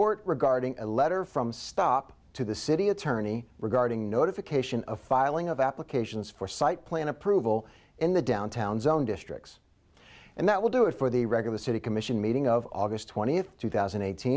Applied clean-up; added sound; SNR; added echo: none; none; none; none.